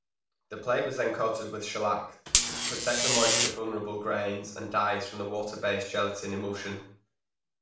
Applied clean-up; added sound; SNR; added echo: none; Buzz; -5 dB; reverberation time 0.5 s.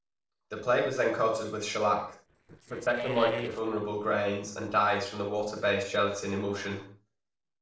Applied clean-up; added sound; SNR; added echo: neural separator model SepFormer DNS4.